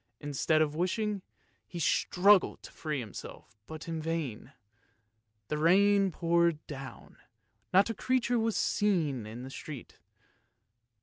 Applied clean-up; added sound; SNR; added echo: none; none; none; none.